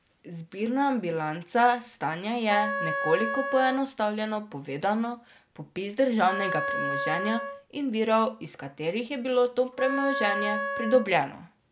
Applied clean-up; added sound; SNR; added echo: none; Wind instrument, woodwind instrument; 5 dB; none.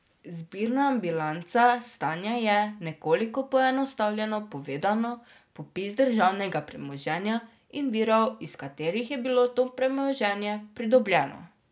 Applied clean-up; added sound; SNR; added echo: none; none; none; none.